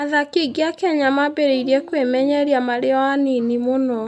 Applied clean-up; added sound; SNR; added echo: none; none; none; none.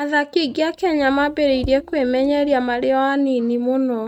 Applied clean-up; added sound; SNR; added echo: neural mask model RNNoise.